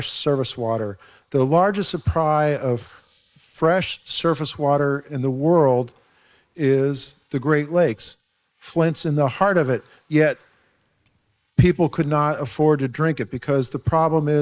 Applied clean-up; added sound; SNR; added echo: neural mask model Resemble Enhance denoiser.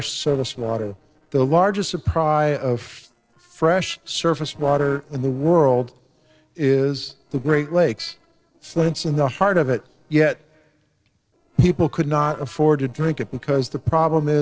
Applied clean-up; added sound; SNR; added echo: neural separator model SepFormer DNS4.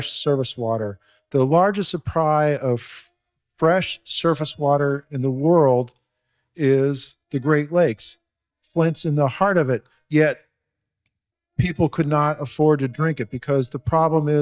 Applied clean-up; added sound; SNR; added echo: neural mask model DeepFilterNet 3.